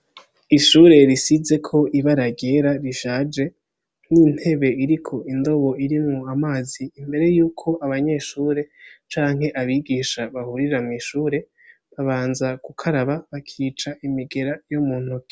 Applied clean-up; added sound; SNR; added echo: none; none; none; none.